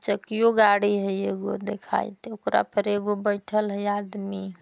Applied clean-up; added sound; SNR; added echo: none; none; none; none.